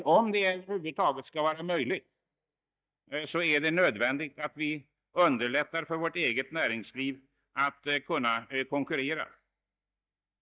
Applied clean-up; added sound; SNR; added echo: neural mask model DeepFilterNet 3.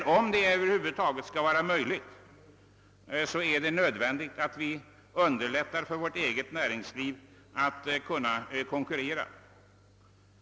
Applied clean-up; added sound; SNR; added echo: none; none; none; none.